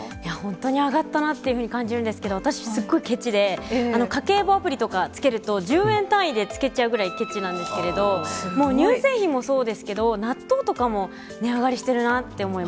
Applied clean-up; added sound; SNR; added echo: none; Wind instrument, woodwind instrument; 13 dB; none.